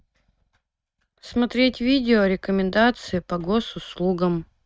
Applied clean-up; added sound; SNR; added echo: neural mask model RNNoise.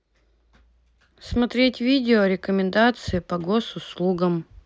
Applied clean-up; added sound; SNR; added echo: none; none; none; none.